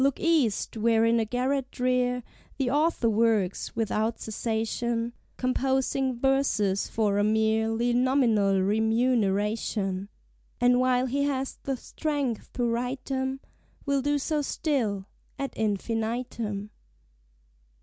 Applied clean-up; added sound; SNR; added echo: none; none; none; none.